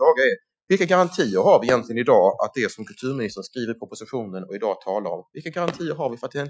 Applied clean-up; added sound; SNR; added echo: classical method Wiener filter.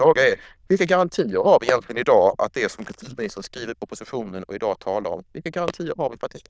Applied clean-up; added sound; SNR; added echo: neural diffusion model UNIVERSE++.